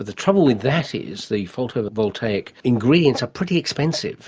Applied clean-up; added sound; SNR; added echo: none; none; none; none.